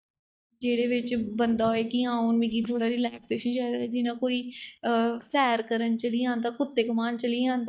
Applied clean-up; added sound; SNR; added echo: neural mask model DeepFilterNet 3.